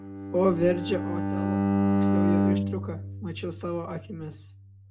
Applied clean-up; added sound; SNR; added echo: none; Bowed string instrument; -3 dB; reverberation time 0.2 s.